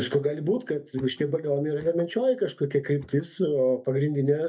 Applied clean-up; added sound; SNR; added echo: neural mask model DeepFilterNet 3.